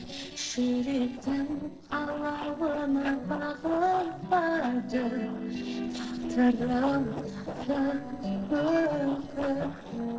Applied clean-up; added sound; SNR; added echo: neural separator model SepFormer DNS4.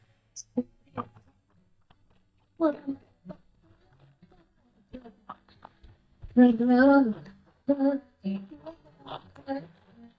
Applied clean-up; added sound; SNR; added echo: neural mask model DeepFilterNet 3.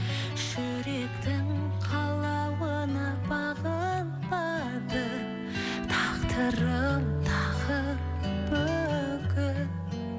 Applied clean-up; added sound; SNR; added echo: none; none; none; none.